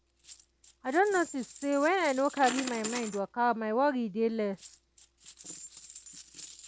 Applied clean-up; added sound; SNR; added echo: none; Coin (dropping); 14 dB; none.